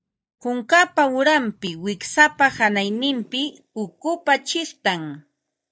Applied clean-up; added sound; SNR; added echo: neural mask model DeepFilterNet 3.